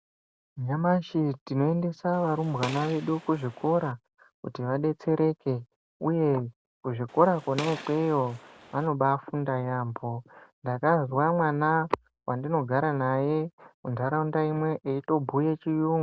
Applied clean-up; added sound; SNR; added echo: none; Gunshot, gunfire; 15 dB; none.